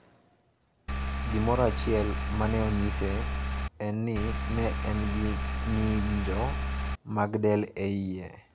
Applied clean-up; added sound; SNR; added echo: none; Engine; 0 dB; none.